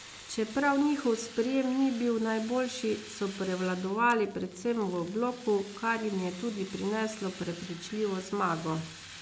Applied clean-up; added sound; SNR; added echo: none; Fire; 17 dB; none.